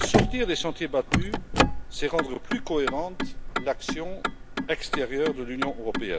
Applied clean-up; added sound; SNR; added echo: none; Motor vehicle (road); -1 dB; none.